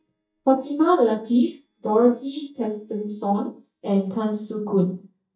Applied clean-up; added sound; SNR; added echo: neural mask model DeepFilterNet 3.